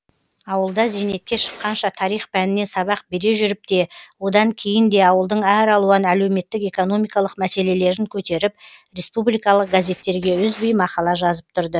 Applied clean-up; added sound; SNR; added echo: none; Writing; 18 dB; none.